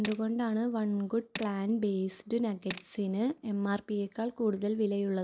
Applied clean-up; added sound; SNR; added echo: none; Tools; 16 dB; none.